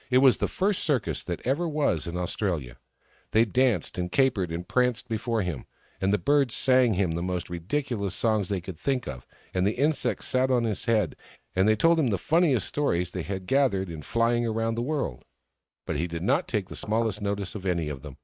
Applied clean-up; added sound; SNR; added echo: neural mask model RNNoise.